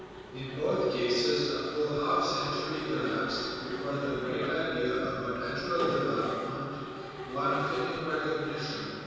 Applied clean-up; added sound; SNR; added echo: none; Mechanisms; 9 dB; reverberation time 2.1 s.